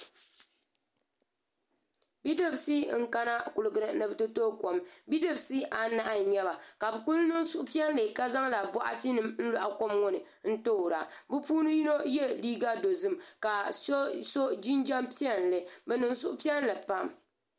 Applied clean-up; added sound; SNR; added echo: none; none; none; none.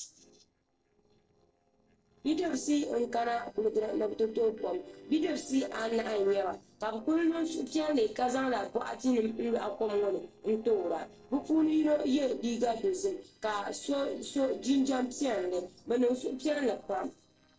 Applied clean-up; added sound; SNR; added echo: neural separator model SepFormer DNS4.